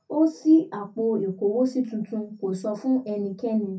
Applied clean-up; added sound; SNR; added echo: none; none; none; reverberation time 0.3 s.